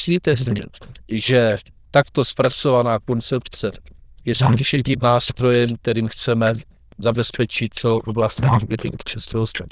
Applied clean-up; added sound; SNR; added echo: neural diffusion model UNIVERSE++.